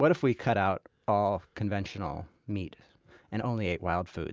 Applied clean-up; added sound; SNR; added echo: none; none; none; none.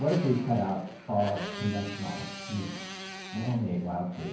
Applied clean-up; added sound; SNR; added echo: none; Motorcycle; 11 dB; reverberation time 0.9 s.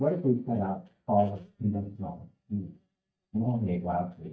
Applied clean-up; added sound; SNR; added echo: neural mask model DeepFilterNet 3.